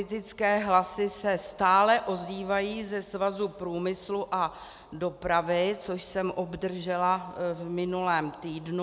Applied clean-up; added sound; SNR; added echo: none; none; none; none.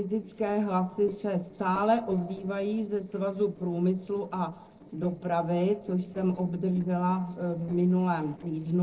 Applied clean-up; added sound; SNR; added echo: neural separator model SepFormer DNS4.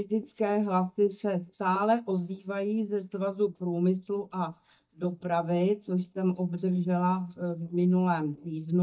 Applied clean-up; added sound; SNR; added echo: neural mask model DeepFilterNet 3.